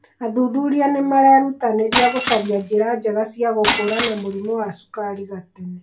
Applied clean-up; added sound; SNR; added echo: none; Shatter; 6 dB; reverberation time 0.2 s.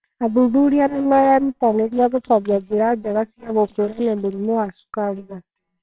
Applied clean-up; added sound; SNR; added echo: neural separator model SepFormer WHAMR!.